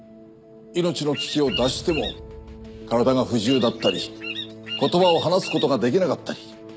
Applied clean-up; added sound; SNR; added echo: none; Bird vocalization, bird call, bird song; 9 dB; none.